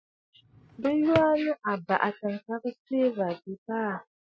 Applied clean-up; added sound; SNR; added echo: classical method Wiener filter.